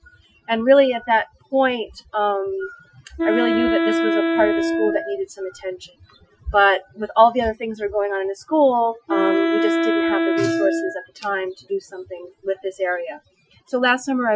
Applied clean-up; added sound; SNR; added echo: classical method Wiener filter.